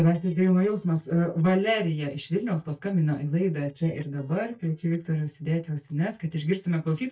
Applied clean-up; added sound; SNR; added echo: neural mask model DeepFilterNet 3.